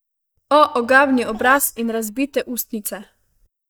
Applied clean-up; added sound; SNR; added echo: neural mask model DeepFilterNet 3.